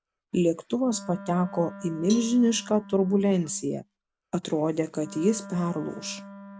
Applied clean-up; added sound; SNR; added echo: none; Cowbell + Wind instrument, woodwind instrument; 17 dB; none.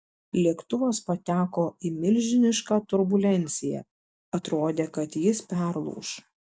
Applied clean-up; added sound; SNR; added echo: none; none; none; none.